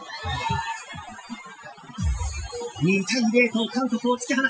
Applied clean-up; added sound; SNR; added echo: classical method Wiener filter.